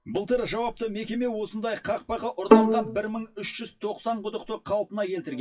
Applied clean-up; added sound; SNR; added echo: classical method WPE with log-MMSE.